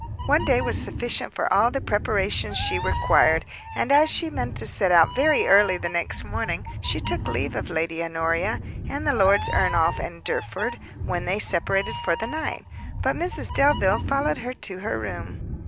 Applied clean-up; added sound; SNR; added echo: none; Meow; 7 dB; none.